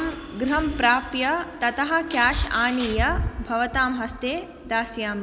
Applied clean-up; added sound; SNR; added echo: none; Cutlery, silverware; 19 dB; none.